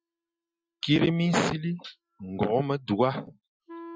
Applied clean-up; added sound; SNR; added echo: classical method Wiener filter.